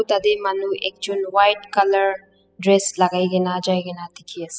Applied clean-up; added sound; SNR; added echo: classical method spectral subtraction.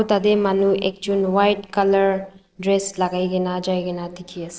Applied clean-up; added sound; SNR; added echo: neural separator model SepFormer DNS4.